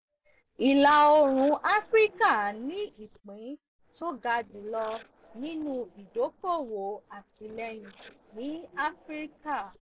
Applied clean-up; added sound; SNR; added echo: neural separator model SepFormer DNS4.